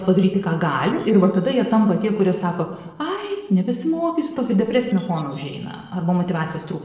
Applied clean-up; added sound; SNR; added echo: neural separator model SepFormer DNS4.